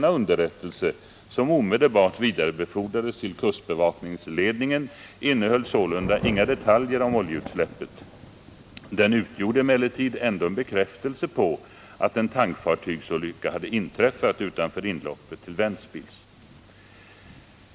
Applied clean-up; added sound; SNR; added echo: none; Thunder / Rain; 18 dB; none.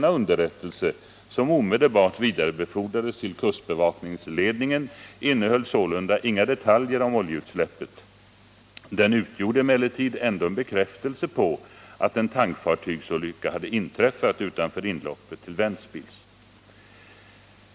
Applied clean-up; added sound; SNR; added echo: none; none; none; none.